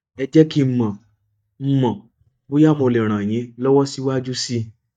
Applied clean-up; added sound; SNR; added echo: neural mask model DeepFilterNet 3.